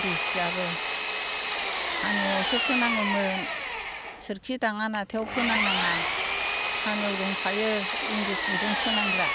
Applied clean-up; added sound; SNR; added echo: none; Engine; -5 dB; none.